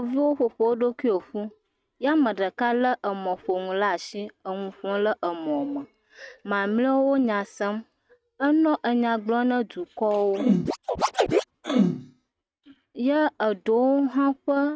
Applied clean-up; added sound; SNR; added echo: neural mask model RNNoise.